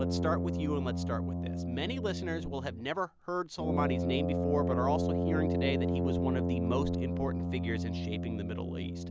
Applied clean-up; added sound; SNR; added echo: none; Brass instrument; -4 dB; none.